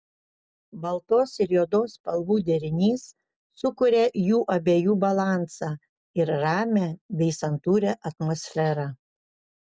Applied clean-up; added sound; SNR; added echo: none; none; none; none.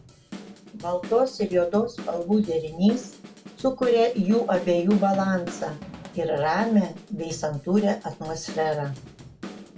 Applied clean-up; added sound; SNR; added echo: none; Drum / Drum kit; 16 dB; reverberation time 0.2 s.